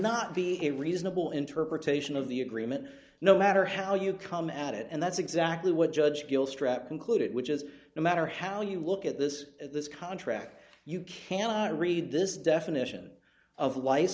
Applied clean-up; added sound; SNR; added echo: none; none; none; none.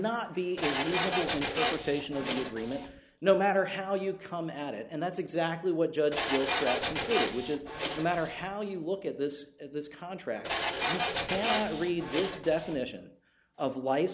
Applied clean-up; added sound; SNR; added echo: none; Printer; -1 dB; none.